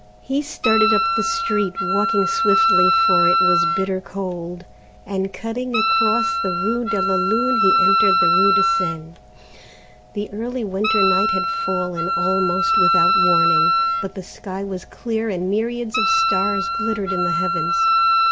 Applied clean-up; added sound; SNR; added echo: none; Wind instrument, woodwind instrument; -4 dB; none.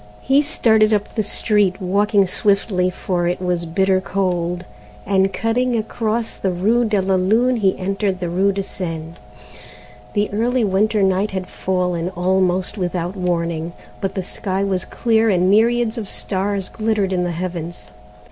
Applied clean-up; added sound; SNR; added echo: none; none; none; none.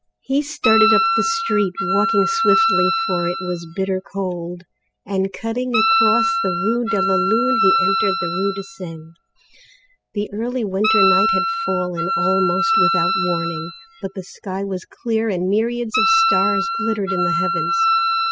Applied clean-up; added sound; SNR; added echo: classical method spectral subtraction.